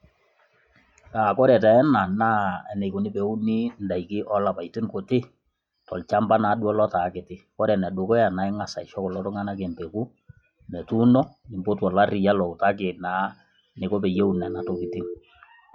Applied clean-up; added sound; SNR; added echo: classical method log-MMSE.